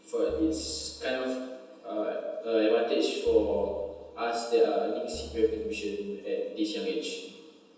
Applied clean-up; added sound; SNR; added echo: none; Drum; 20 dB; reverberation time 1.1 s.